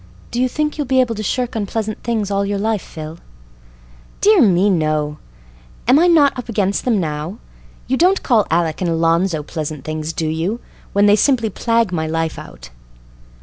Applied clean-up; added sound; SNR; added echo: none; none; none; none.